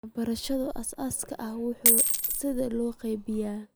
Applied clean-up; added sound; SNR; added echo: none; Coin (dropping); -2 dB; none.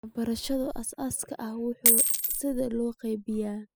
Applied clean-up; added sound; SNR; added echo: classical method spectral subtraction.